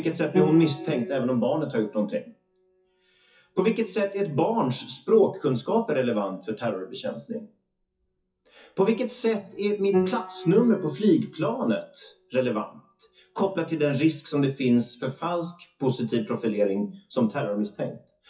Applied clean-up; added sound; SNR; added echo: classical method WPE with log-MMSE.